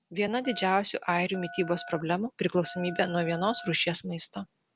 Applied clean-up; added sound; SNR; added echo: none; Telephone; 15 dB; none.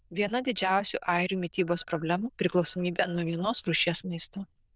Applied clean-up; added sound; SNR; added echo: neural diffusion model UNIVERSE++.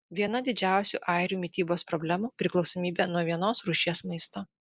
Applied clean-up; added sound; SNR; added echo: neural mask model Resemble Enhance denoiser.